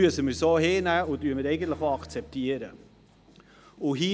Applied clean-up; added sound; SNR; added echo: none; Bass guitar; 18 dB; none.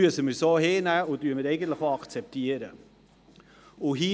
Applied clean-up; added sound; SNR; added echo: none; none; none; none.